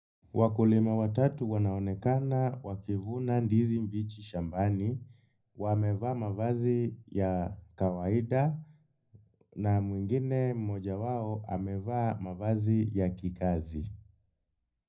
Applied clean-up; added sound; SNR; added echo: none; none; none; reverberation time 0.4 s.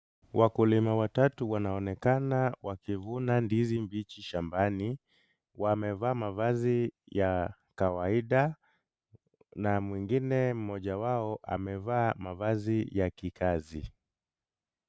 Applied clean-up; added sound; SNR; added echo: none; none; none; none.